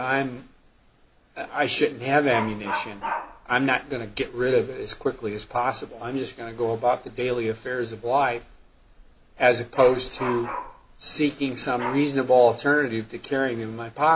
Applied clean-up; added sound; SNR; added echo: none; Dog; 14 dB; none.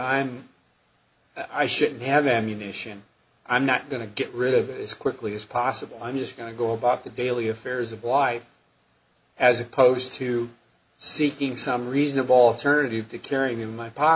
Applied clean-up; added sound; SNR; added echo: none; none; none; none.